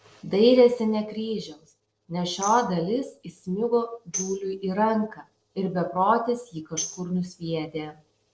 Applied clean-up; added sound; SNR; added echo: neural separator model SepFormer DNS4.